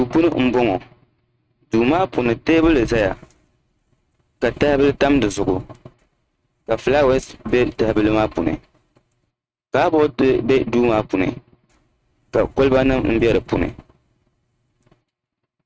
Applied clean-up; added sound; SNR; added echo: neural mask model RNNoise.